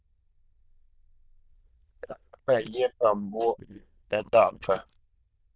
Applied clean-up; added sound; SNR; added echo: neural diffusion model UNIVERSE++.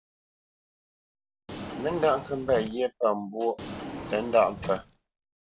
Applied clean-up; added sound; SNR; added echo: none; Drawer open or close; 11 dB; none.